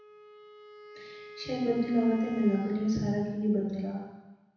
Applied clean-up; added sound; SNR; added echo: none; Wind instrument, woodwind instrument; 18 dB; reverberation time 1.1 s.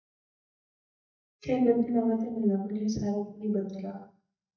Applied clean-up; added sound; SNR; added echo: neural mask model DeepFilterNet 3.